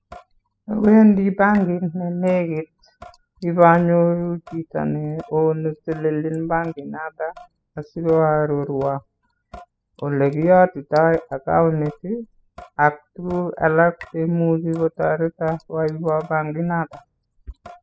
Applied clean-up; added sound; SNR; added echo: classical method spectral subtraction.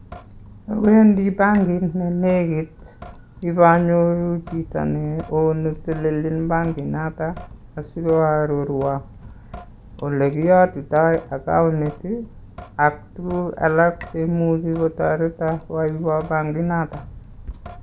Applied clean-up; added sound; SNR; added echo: none; Drip / Sink (filling or washing); 18 dB; none.